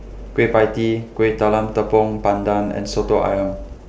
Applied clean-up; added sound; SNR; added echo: none; none; none; none.